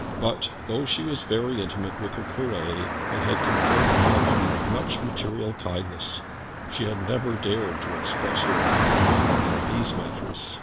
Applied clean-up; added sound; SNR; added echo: none; Traffic noise, roadway noise / Car; -4 dB; reverberation time 1.1 s.